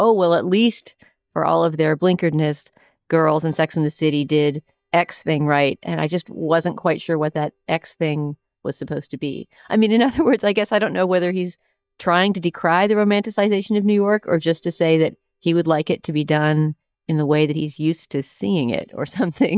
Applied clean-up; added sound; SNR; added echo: neural mask model DeepFilterNet 3.